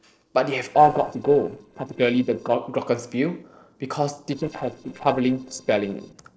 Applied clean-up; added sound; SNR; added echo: neural separator model SepFormer DNS4.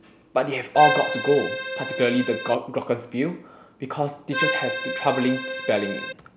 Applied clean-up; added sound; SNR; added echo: none; Accordion; 2 dB; none.